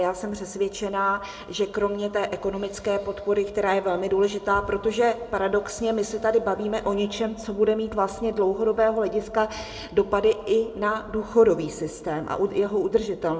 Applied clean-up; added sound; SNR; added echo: none; none; none; reverberation time 1.1 s.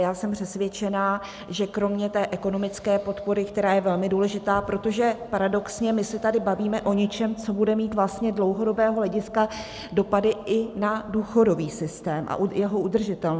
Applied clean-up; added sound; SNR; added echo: none; none; none; none.